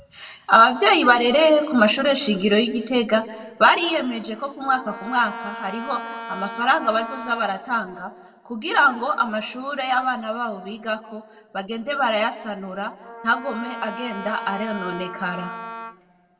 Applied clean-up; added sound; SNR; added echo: none; Wind instrument, woodwind instrument; 13 dB; reverberation time 1.4 s.